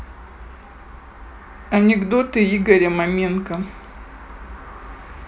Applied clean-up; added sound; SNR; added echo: none; none; none; none.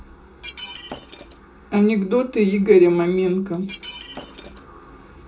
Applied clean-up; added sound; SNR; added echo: neural separator model SepFormer DNS4.